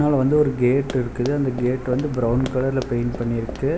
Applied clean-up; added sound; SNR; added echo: none; Run; 16 dB; none.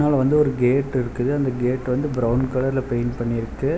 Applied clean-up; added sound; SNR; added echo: none; none; none; none.